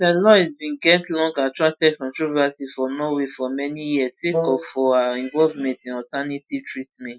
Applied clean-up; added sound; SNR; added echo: classical method Wiener filter.